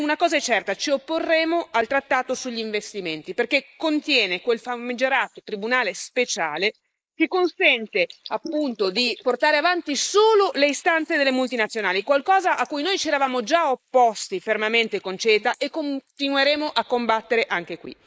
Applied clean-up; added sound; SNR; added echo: neural mask model Resemble Enhance denoiser.